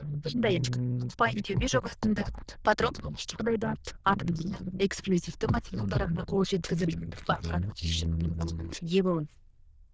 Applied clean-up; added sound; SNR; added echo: neural diffusion model UNIVERSE++.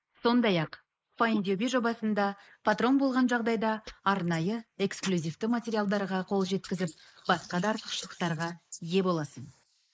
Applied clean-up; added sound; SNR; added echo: neural mask model Resemble Enhance denoiser.